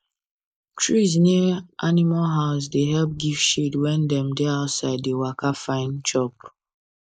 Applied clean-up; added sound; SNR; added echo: neural mask model Resemble Enhance denoiser.